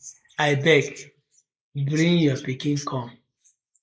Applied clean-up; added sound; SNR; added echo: neural mask model Resemble Enhance denoiser.